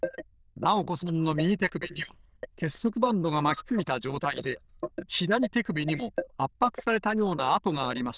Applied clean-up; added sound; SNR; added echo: neural diffusion model UNIVERSE++.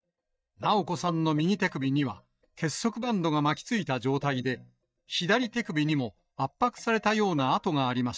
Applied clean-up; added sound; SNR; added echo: neural mask model DeepFilterNet 3.